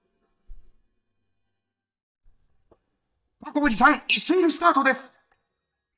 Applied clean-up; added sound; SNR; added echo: neural mask model DeepFilterNet 3.